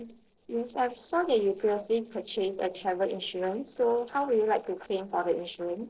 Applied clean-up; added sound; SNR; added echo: neural separator model SepFormer DNS4.